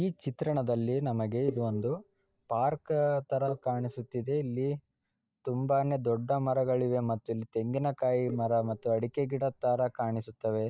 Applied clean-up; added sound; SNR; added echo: neural mask model DeepFilterNet 3.